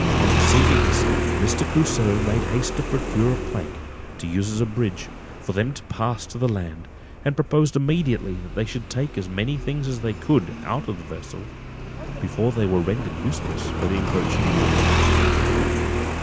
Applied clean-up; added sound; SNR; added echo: none; Motorcycle; 0 dB; none.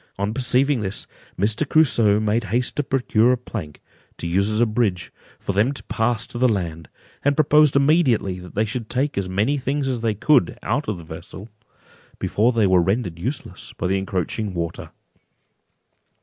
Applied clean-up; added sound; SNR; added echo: none; none; none; none.